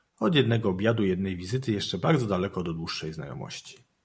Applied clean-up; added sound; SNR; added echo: none; none; none; none.